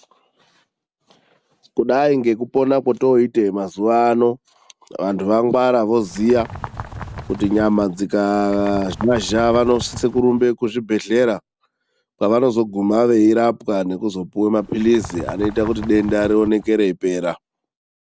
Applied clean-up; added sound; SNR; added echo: none; Bird; 14 dB; none.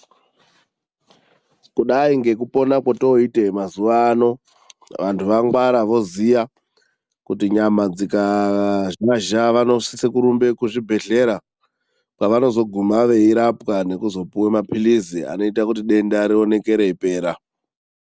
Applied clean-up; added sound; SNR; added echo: none; none; none; none.